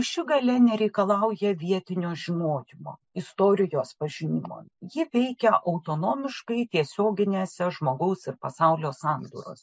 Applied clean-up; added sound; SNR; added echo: none; none; none; none.